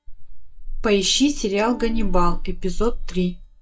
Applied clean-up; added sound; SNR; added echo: neural mask model DeepFilterNet 3.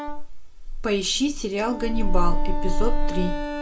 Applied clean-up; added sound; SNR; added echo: none; Wind instrument, woodwind instrument; 13 dB; reverberation time 0.3 s.